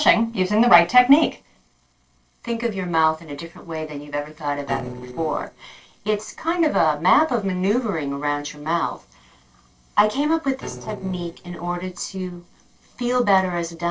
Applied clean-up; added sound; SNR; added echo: neural separator model SepFormer DNS4.